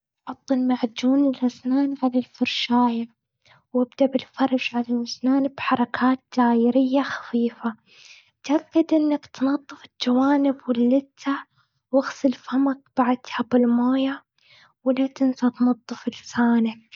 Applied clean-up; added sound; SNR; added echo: none; none; none; none.